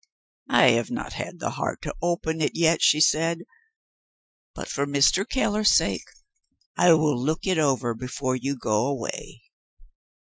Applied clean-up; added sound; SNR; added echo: classical method Wiener filter.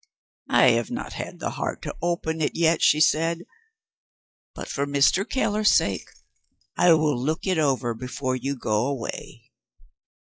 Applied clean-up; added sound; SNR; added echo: classical method log-MMSE.